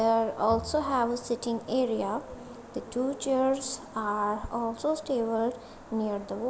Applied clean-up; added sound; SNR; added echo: none; Bowed string instrument; 16 dB; none.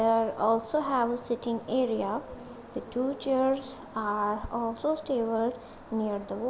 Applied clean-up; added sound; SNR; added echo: none; none; none; none.